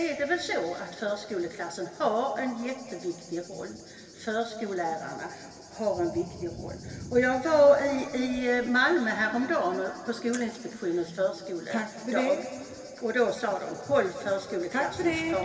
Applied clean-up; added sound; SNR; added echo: none; Thunder / Cricket; 20 dB; reverberation time 2.5 s.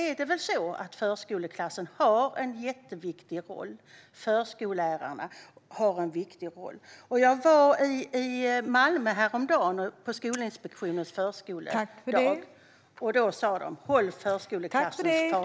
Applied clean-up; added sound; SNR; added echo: none; none; none; none.